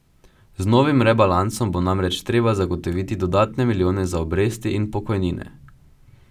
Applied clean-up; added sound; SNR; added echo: none; none; none; none.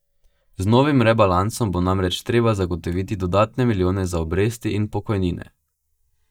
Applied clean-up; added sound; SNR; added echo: neural mask model DeepFilterNet 3.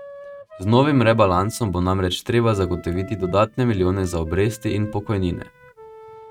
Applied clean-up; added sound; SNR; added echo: neural mask model RNNoise.